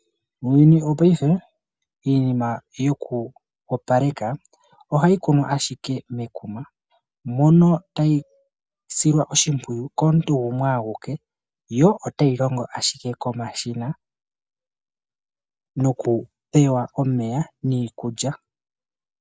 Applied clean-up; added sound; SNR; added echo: none; none; none; none.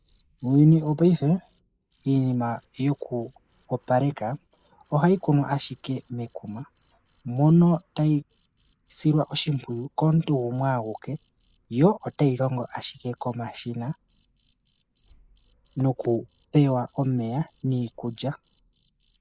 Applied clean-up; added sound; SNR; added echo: neural mask model Resemble Enhance denoiser.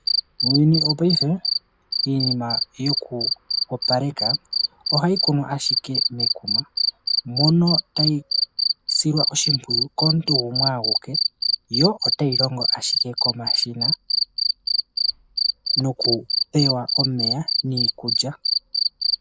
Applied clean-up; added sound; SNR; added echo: none; Cricket; -1 dB; none.